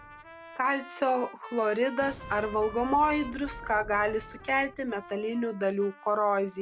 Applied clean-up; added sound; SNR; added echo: none; Boom + Trumpet; 16 dB; none.